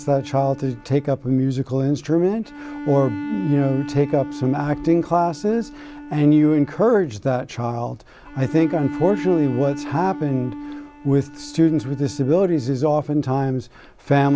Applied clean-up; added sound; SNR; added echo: none; Bowed string instrument; 13 dB; none.